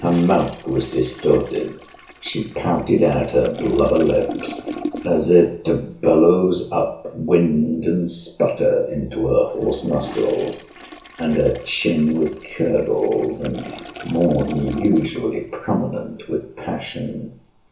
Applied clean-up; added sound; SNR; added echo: none; Toilet flush; 16 dB; reverberation time 0.7 s.